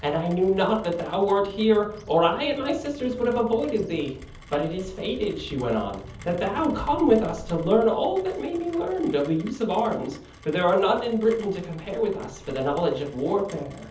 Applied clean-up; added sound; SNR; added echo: none; Rain; 20 dB; reverberation time 0.7 s.